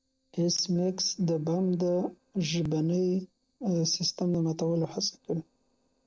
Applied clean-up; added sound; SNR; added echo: neural separator model SepFormer DNS4.